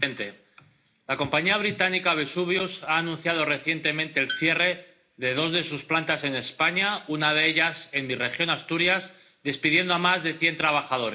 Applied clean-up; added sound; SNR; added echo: none; Tools; 17 dB; reverberation time 0.4 s.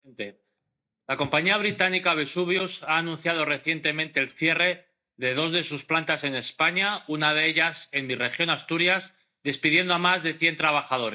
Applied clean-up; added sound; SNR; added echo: neural mask model DeepFilterNet 3.